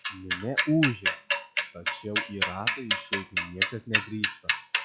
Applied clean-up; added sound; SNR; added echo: classical method log-MMSE.